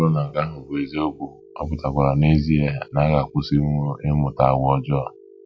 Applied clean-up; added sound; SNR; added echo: classical method log-MMSE.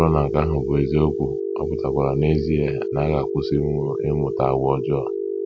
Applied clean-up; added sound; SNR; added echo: none; Telephone; 3 dB; none.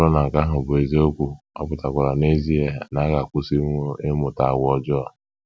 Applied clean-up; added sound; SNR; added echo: none; none; none; none.